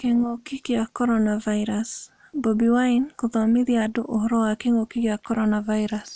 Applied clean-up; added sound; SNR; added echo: none; none; none; none.